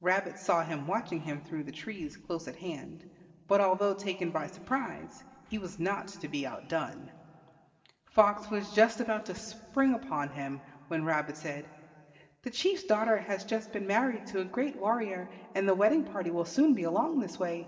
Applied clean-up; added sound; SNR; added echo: neural separator model SepFormer DNS4.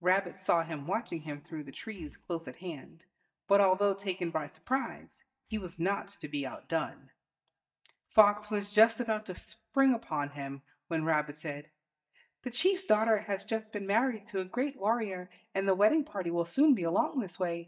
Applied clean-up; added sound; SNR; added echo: neural mask model DeepFilterNet 3.